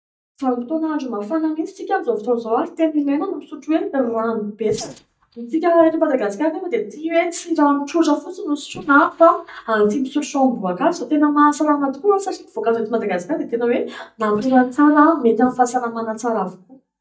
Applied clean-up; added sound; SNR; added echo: neural mask model DeepFilterNet 3.